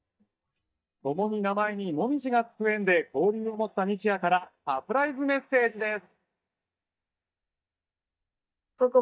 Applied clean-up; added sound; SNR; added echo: neural mask model DeepFilterNet 3.